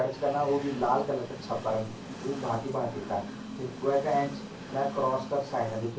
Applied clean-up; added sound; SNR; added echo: none; Train; 10 dB; reverberation time 0.2 s.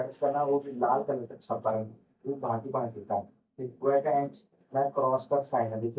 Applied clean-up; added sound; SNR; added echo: neural mask model DeepFilterNet 3.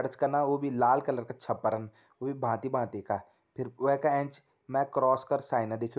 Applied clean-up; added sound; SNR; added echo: none; none; none; none.